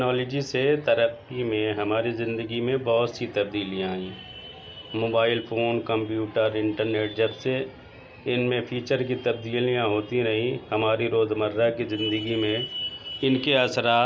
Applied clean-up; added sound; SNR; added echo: none; none; none; none.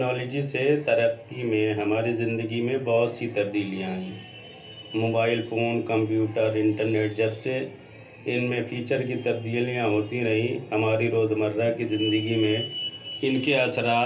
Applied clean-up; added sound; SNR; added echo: none; none; none; reverberation time 0.3 s.